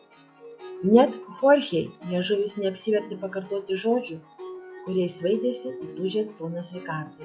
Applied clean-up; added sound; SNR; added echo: classical method log-MMSE.